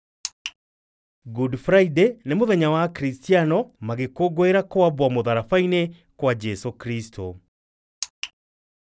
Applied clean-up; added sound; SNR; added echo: none; none; none; none.